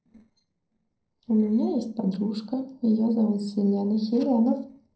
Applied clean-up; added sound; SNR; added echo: neural separator model SepFormer DNS4.